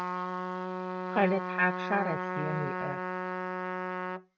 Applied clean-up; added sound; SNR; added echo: neural mask model RNNoise.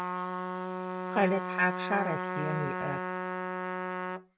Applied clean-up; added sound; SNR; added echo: none; Trumpet; 0 dB; none.